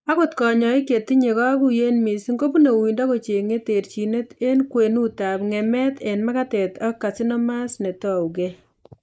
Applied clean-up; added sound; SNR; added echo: neural mask model Resemble Enhance denoiser.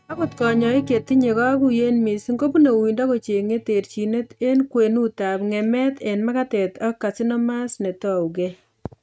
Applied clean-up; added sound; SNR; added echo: neural mask model RNNoise.